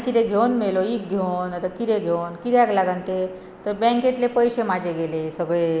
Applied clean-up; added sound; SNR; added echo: none; none; none; none.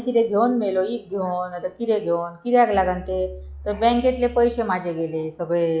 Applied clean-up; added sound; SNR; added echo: classical method log-MMSE.